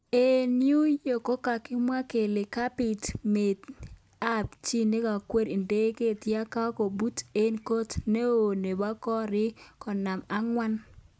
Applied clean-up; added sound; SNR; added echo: none; none; none; none.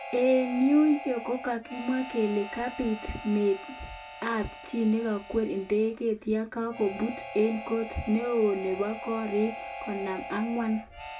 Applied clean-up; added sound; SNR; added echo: none; Harmonica; 12 dB; reverberation time 0.2 s.